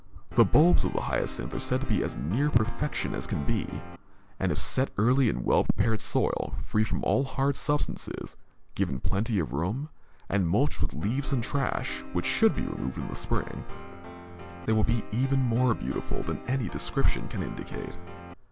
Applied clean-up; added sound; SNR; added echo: none; Piano; 18 dB; none.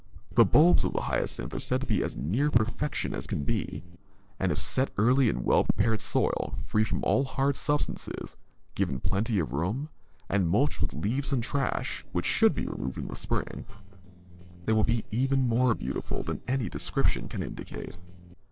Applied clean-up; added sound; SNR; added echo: neural separator model SepFormer DNS4.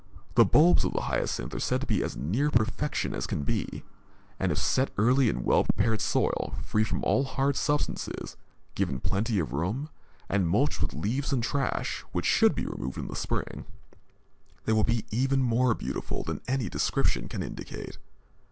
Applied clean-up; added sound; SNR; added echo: none; none; none; none.